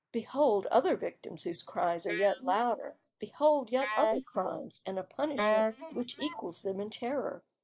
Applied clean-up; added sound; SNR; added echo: neural mask model Resemble Enhance denoiser.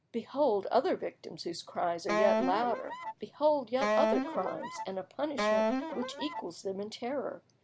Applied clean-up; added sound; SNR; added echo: none; Wind instrument, woodwind instrument; 0 dB; none.